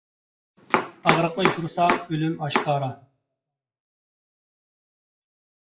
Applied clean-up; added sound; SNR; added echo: classical method WPE with log-MMSE.